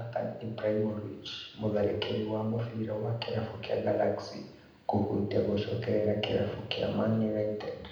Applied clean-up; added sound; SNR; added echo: none; none; none; reverberation time 0.8 s.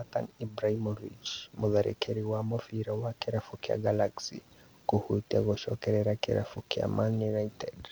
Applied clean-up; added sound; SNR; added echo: none; none; none; none.